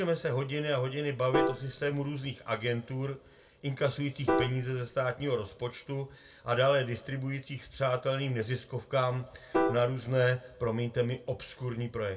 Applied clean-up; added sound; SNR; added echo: none; Piano; 5 dB; reverberation time 0.2 s.